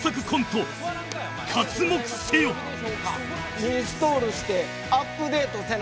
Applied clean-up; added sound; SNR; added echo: none; none; none; none.